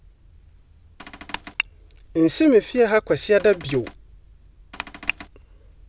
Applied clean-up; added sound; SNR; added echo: none; Cupboard open or close / Door; 17 dB; none.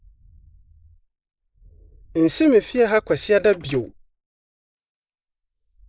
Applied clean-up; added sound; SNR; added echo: neural mask model Resemble Enhance denoiser.